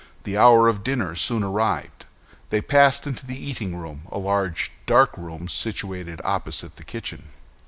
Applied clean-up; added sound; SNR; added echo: none; none; none; none.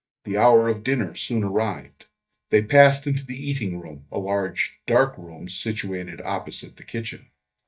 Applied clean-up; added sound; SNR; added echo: neural mask model DeepFilterNet 3.